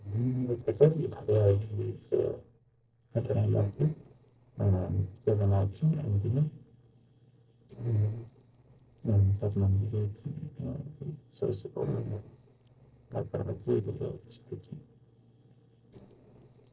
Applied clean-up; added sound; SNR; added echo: neural separator model SepFormer DNS4.